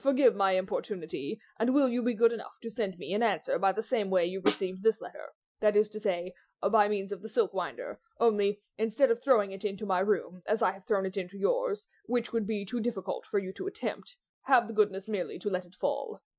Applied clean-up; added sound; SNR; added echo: classical method Wiener filter.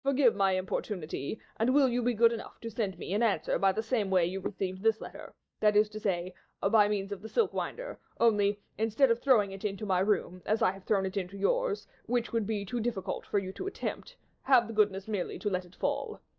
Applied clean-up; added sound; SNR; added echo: neural mask model DeepFilterNet 3.